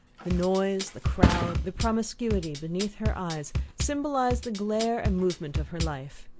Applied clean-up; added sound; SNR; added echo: none; Thump, thud + Bass drum / Drum kit; 1 dB; none.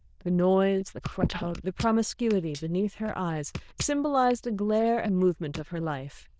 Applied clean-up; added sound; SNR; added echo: neural diffusion model UNIVERSE++.